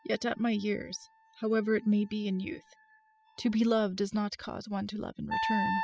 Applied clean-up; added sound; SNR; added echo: classical method spectral subtraction.